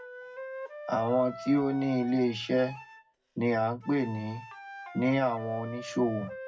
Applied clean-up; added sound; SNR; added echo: none; Wind instrument, woodwind instrument; 14 dB; reverberation time 0.4 s.